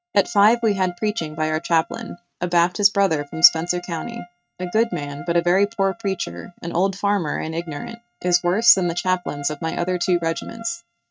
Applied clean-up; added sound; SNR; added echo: neural mask model RNNoise.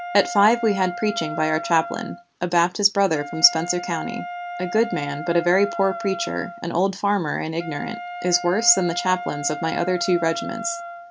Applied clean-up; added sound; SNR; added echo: none; Wind instrument, woodwind instrument; 10 dB; none.